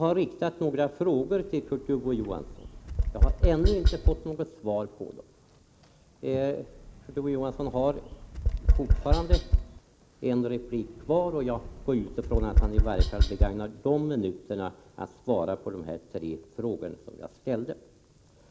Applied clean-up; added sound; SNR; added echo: none; Tap; -4 dB; none.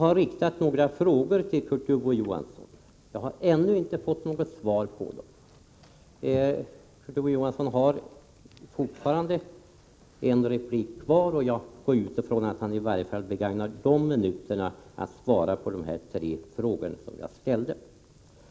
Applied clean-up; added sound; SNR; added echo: none; none; none; none.